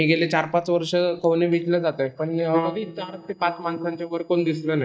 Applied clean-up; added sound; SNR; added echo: neural mask model DeepFilterNet 3.